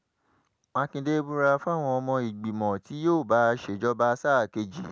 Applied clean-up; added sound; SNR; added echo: none; none; none; none.